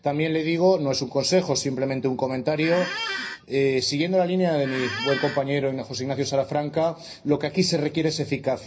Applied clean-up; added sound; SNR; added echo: none; Squeak; 8 dB; reverberation time 0.4 s.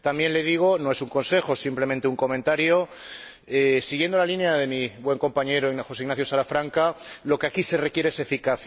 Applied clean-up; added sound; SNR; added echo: none; none; none; none.